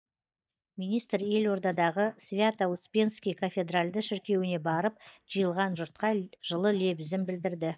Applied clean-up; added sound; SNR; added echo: neural mask model DeepFilterNet 3.